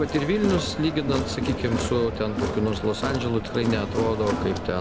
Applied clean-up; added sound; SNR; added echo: none; Crowd; 4 dB; none.